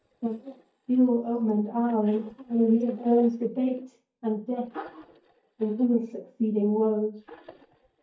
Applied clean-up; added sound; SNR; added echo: neural mask model DeepFilterNet 3.